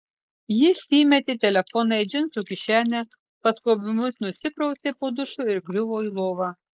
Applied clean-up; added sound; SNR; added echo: neural mask model Resemble Enhance denoiser.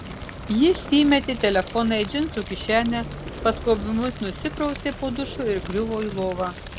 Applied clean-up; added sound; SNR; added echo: none; Fire; 11 dB; none.